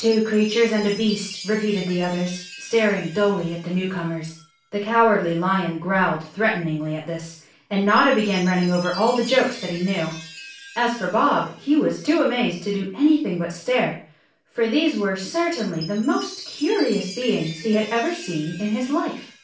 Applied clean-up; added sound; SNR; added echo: none; Chime; 19 dB; reverberation time 0.4 s.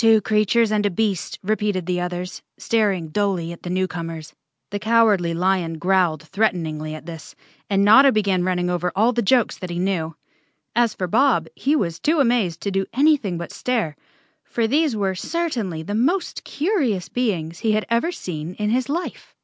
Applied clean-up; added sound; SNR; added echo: none; none; none; none.